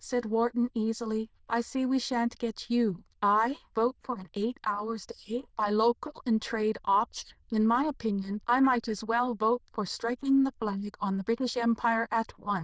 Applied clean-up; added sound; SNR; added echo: neural diffusion model UNIVERSE++.